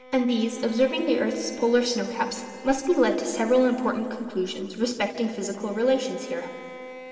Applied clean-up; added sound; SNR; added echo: none; Bowed string instrument; 18 dB; reverberation time 2.7 s.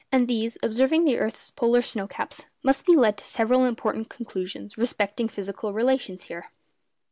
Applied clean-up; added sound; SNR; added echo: none; none; none; none.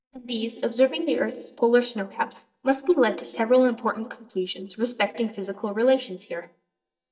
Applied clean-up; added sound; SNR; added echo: neural mask model DeepFilterNet 3.